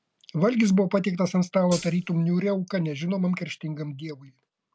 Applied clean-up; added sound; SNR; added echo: none; Hi-hat; 13 dB; none.